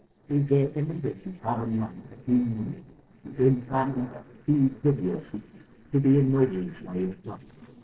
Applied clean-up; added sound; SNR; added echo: neural separator model SepFormer DNS4.